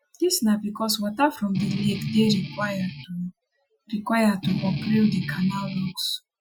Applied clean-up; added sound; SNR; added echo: classical method Wiener filter.